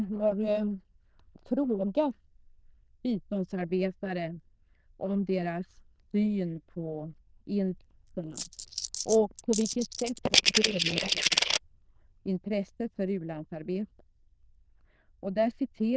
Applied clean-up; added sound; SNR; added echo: neural diffusion model UNIVERSE++.